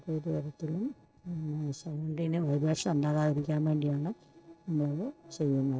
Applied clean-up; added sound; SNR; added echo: neural separator model SepFormer DNS4.